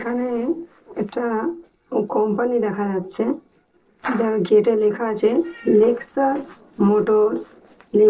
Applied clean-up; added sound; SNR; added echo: neural separator model SepFormer DNS4.